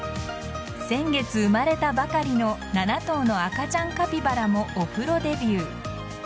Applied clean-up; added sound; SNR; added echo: none; none; none; none.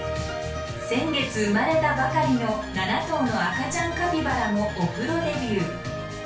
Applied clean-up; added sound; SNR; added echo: none; none; none; reverberation time 0.3 s.